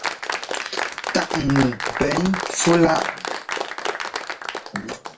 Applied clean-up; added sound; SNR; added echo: none; Applause; 4 dB; reverberation time 0.2 s.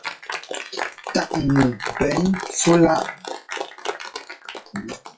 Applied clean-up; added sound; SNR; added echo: classical method WPE with log-MMSE.